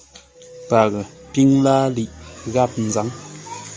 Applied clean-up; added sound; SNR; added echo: none; none; none; none.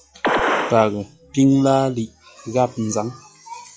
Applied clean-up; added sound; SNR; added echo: classical method log-MMSE.